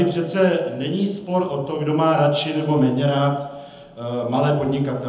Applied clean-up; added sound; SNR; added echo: none; none; none; reverberation time 0.8 s.